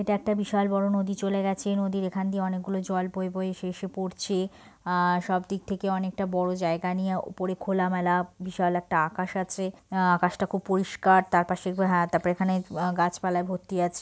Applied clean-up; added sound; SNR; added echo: none; none; none; none.